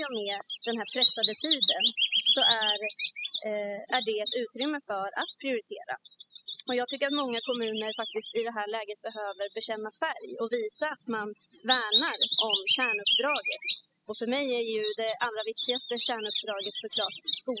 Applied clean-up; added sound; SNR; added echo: classical method spectral subtraction.